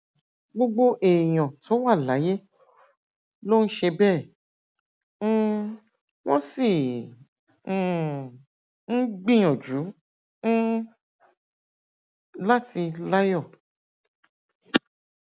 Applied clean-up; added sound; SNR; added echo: none; none; none; none.